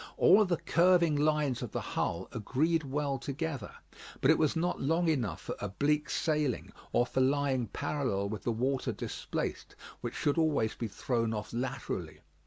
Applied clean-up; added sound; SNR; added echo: none; none; none; none.